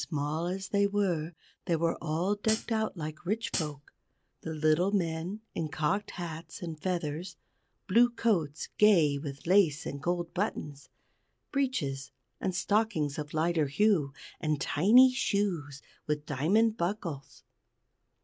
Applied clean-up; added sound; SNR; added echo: none; Hi-hat; 8 dB; none.